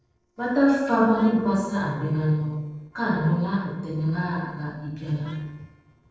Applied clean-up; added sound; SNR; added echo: neural separator model SepFormer DNS4.